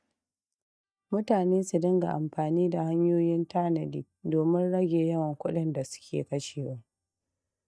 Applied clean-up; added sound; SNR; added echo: neural mask model DeepFilterNet 3.